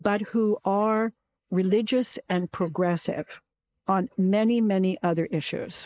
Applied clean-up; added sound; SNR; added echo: neural mask model Resemble Enhance denoiser.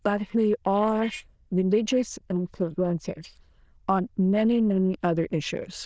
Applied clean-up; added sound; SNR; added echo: neural diffusion model UNIVERSE++.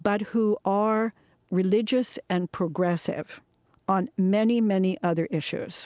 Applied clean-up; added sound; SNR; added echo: none; none; none; none.